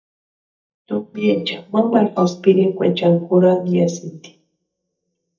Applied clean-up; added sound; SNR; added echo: neural mask model DeepFilterNet 3.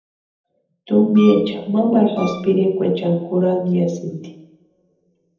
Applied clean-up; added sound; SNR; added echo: none; Wind instrument, woodwind instrument; 17 dB; reverberation time 0.8 s.